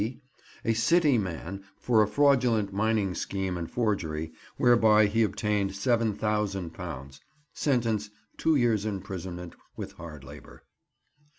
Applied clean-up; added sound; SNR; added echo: none; none; none; none.